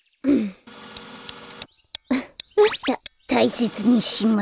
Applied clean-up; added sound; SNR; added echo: none; Tick + Printer; 19 dB; none.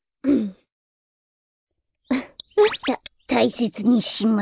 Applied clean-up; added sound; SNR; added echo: neural mask model Resemble Enhance denoiser.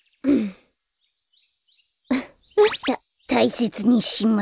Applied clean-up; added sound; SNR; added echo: none; none; none; none.